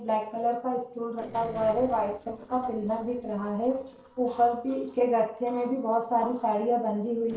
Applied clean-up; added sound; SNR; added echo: neural separator model SepFormer DNS4.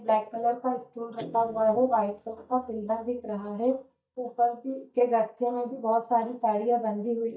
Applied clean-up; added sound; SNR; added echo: neural mask model DeepFilterNet 3.